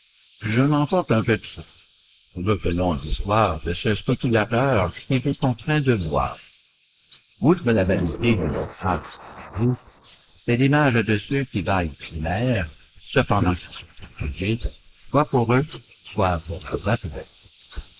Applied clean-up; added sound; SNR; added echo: neural mask model Resemble Enhance denoiser.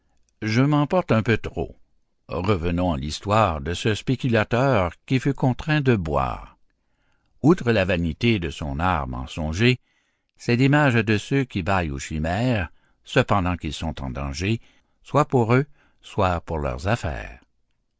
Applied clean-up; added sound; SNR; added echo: none; none; none; none.